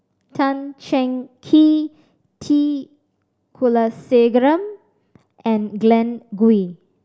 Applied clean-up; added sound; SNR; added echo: none; none; none; none.